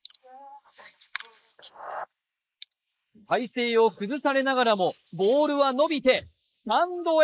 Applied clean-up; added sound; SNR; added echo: neural mask model Resemble Enhance denoiser.